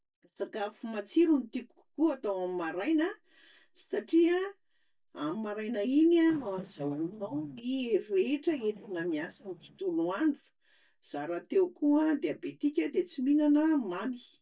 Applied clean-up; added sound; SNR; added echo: neural mask model DeepFilterNet 3.